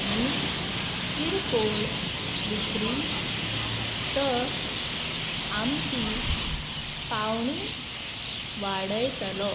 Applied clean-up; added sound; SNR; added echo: none; Traffic noise, roadway noise; -2 dB; none.